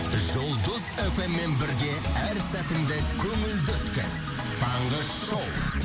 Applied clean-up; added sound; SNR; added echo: none; none; none; none.